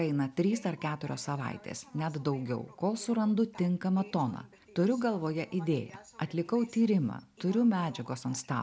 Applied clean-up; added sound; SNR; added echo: none; none; none; none.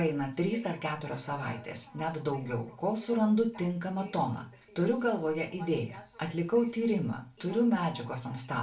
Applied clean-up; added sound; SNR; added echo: none; none; none; reverberation time 0.3 s.